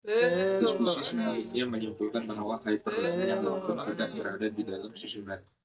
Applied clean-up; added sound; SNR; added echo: neural mask model DeepFilterNet 3.